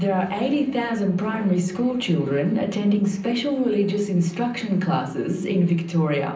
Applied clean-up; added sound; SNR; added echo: none; none; none; reverberation time 0.6 s.